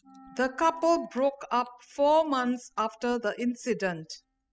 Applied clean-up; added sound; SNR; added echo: classical method spectral subtraction.